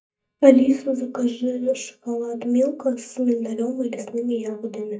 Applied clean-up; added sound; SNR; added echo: neural mask model DeepFilterNet 3.